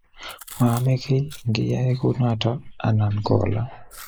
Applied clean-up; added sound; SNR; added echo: neural mask model Resemble Enhance denoiser.